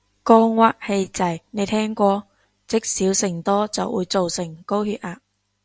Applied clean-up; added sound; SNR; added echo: none; none; none; none.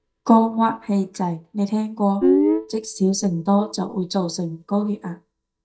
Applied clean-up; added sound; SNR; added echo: neural mask model DeepFilterNet 3.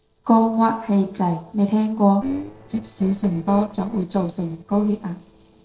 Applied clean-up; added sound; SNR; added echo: neural separator model SepFormer DNS4.